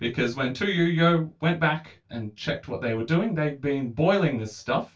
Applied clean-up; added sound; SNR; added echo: none; none; none; reverberation time 0.2 s.